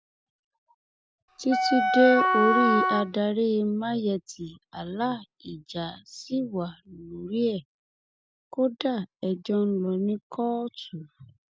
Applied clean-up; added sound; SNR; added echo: none; Wind instrument, woodwind instrument; -4 dB; none.